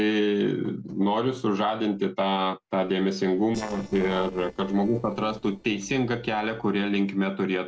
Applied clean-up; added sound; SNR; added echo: neural separator model SepFormer DNS4.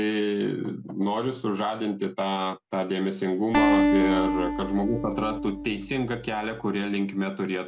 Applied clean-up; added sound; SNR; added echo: none; Acoustic guitar; -1 dB; none.